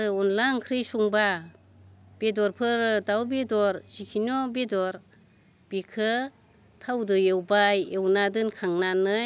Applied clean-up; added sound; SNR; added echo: none; none; none; none.